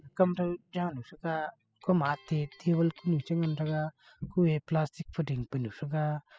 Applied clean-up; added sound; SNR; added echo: classical method spectral subtraction.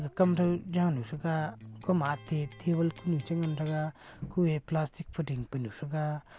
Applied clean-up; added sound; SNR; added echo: none; Electric guitar; 18 dB; none.